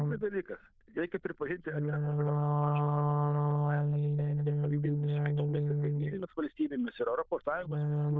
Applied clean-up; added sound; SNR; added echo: neural diffusion model UNIVERSE++.